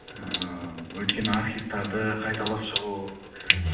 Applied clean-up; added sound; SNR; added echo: none; Trickle, dribble / Sink (filling or washing) / Water tap, faucet; 2 dB; reverberation time 0.6 s.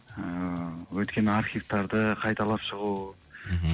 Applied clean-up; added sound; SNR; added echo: none; none; none; none.